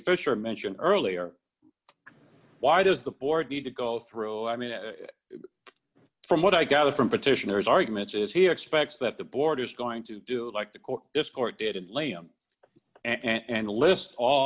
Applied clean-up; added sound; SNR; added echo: none; none; none; none.